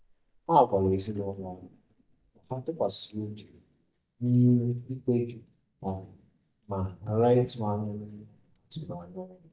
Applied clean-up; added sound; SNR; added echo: neural mask model DeepFilterNet 3.